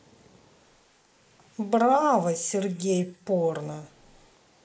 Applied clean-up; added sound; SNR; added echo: neural mask model Resemble Enhance denoiser.